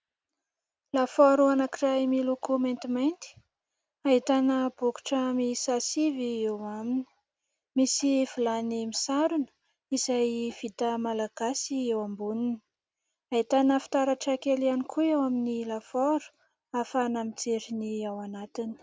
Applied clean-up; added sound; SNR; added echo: none; none; none; none.